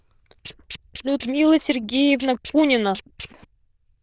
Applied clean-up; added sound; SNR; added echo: neural diffusion model UNIVERSE++.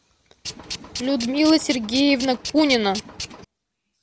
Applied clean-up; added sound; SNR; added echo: none; Tools; 12 dB; none.